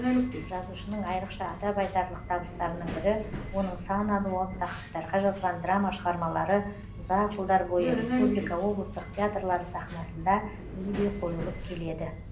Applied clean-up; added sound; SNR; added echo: none; Subway, metro, underground; 6 dB; reverberation time 0.5 s.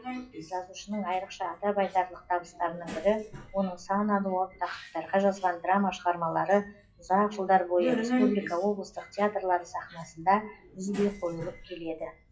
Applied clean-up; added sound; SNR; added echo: classical method WPE with log-MMSE.